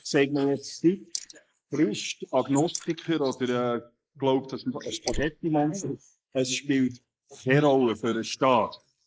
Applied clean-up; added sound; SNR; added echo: neural mask model Resemble Enhance denoiser.